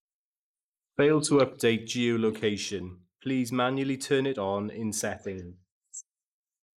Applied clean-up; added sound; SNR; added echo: neural mask model Resemble Enhance denoiser.